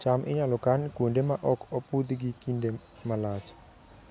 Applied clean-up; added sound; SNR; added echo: none; none; none; none.